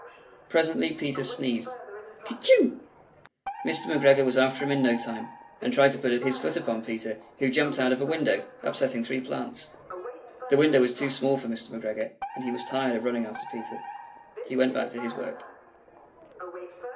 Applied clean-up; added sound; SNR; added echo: none; Alarm; 15 dB; reverberation time 0.3 s.